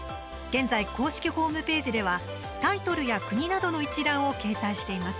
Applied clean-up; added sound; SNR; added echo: none; none; none; none.